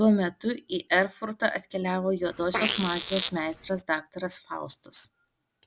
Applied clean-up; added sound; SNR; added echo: none; Fart; 5 dB; none.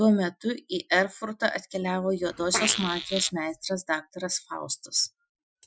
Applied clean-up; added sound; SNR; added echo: classical method Wiener filter.